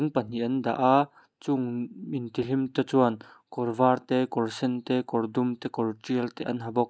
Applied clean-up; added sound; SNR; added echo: none; none; none; none.